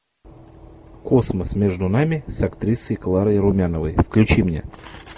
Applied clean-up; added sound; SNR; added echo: none; none; none; none.